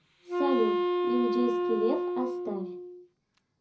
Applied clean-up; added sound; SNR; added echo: none; Wind instrument, woodwind instrument; -3 dB; reverberation time 0.4 s.